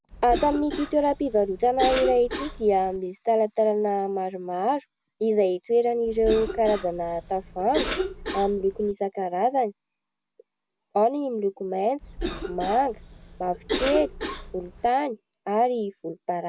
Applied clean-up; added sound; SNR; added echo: none; Cough; 10 dB; none.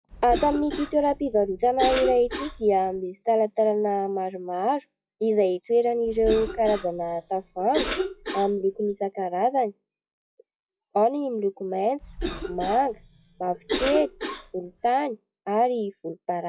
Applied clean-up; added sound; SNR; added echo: classical method log-MMSE.